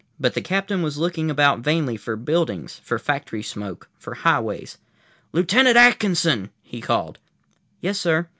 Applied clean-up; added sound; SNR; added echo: none; none; none; none.